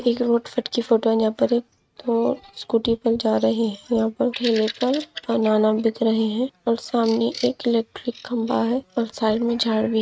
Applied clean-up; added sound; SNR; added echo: neural mask model RNNoise.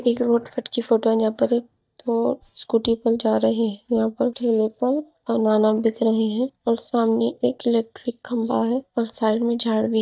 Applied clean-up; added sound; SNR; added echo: neural mask model DeepFilterNet 3.